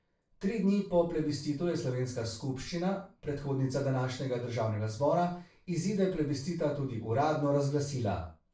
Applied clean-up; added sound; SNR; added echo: none; none; none; reverberation time 0.3 s.